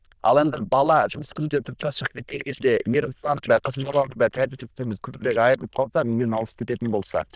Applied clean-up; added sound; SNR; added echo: neural diffusion model UNIVERSE++.